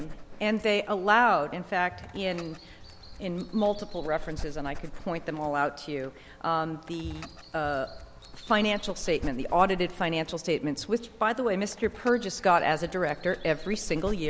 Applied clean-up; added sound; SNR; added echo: none; Dog; 12 dB; none.